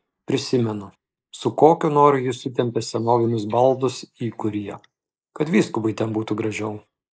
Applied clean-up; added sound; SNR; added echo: neural mask model Resemble Enhance denoiser.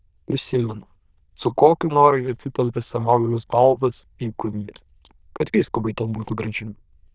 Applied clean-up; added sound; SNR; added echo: neural diffusion model UNIVERSE++.